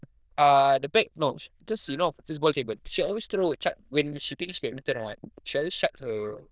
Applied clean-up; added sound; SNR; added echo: neural diffusion model UNIVERSE++.